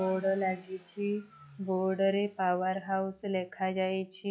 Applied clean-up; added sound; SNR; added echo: classical method log-MMSE.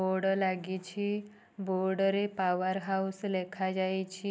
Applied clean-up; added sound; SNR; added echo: none; none; none; none.